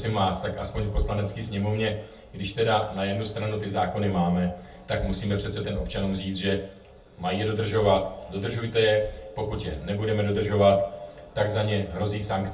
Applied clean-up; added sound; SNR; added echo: none; none; none; reverberation time 0.3 s.